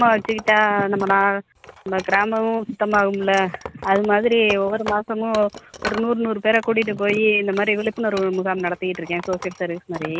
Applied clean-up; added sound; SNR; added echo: none; Wood; 16 dB; none.